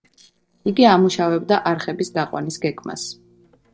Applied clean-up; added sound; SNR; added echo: neural separator model SepFormer DNS4.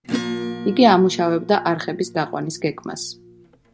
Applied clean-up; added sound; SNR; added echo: none; Acoustic guitar / Strum; 11 dB; none.